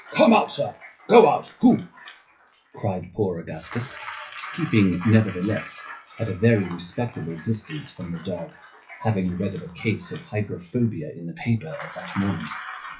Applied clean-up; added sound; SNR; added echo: classical method WPE with log-MMSE.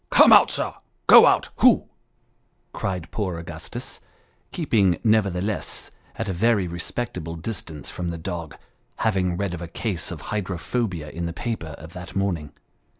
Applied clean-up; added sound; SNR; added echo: none; none; none; none.